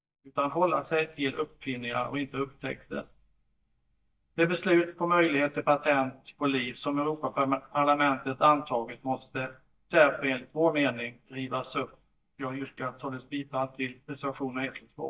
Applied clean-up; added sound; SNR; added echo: neural mask model DeepFilterNet 3.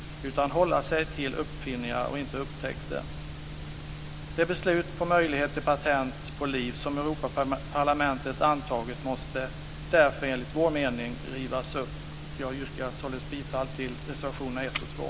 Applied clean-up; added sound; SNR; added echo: none; none; none; none.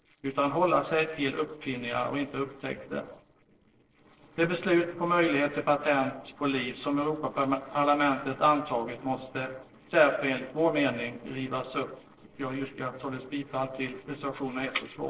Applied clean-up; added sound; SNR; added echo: neural separator model SepFormer DNS4.